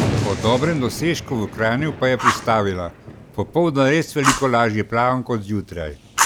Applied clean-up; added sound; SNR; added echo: none; Fire + Thunder; 5 dB; none.